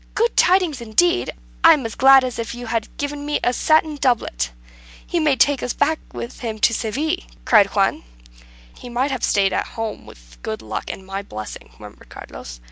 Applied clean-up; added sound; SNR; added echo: none; none; none; none.